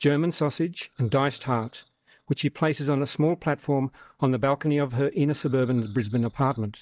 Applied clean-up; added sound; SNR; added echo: neural mask model DeepFilterNet 3.